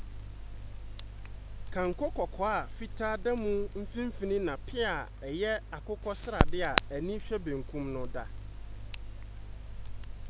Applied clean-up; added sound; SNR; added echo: none; Crackle; 0 dB; none.